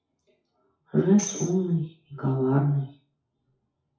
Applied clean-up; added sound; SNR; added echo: classical method WPE with log-MMSE.